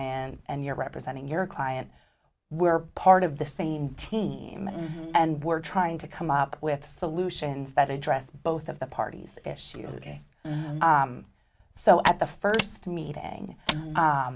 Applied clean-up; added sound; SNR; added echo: none; Mechanisms; 3 dB; none.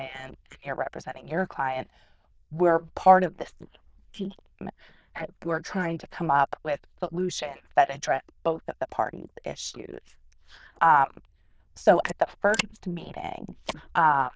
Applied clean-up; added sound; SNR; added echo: neural diffusion model UNIVERSE++.